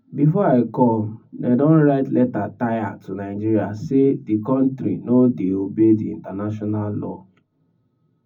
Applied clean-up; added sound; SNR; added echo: none; none; none; reverberation time 0.4 s.